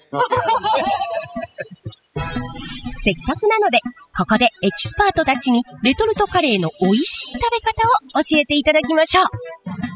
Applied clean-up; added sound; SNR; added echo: classical method spectral subtraction.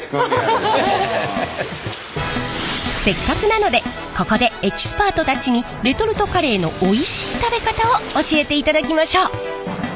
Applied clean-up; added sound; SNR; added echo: none; Keyboard (musical) + Bathtub (filling or washing); 13 dB; none.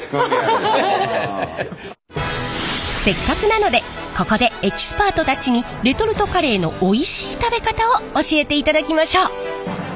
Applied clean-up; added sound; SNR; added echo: none; none; none; none.